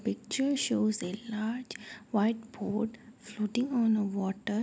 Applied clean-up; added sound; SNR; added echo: none; none; none; none.